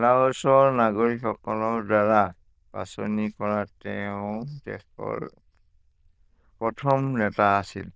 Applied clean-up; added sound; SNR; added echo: neural diffusion model UNIVERSE++.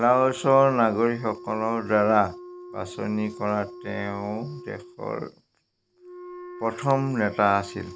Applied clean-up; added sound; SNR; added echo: none; Wind instrument, woodwind instrument; 17 dB; none.